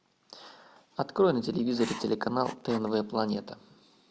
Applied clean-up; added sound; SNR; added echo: none; Writing; 14 dB; none.